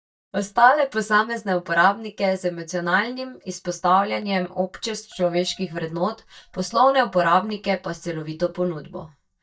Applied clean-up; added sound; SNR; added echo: neural mask model DeepFilterNet 3.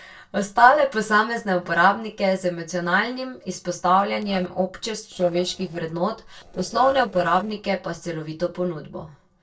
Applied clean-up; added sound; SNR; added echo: neural separator model SepFormer DNS4.